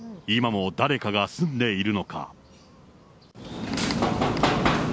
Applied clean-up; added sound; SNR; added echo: none; none; none; none.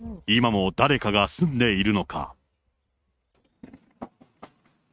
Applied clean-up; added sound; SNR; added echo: neural mask model RNNoise.